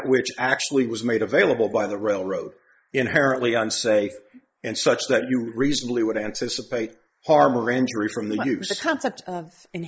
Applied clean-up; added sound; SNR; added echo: neural mask model Resemble Enhance denoiser.